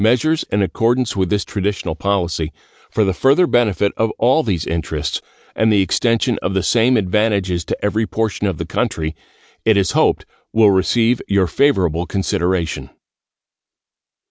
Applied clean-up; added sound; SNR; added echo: none; none; none; none.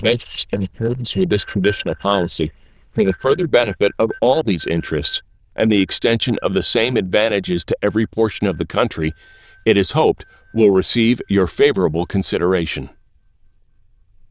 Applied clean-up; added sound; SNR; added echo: neural diffusion model UNIVERSE++.